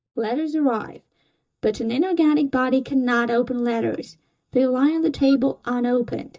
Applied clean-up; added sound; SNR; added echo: neural mask model DeepFilterNet 3.